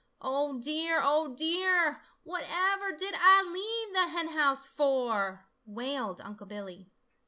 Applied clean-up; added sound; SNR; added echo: none; none; none; none.